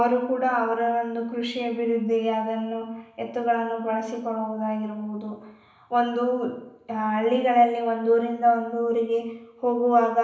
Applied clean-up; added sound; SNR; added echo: none; none; none; reverberation time 0.8 s.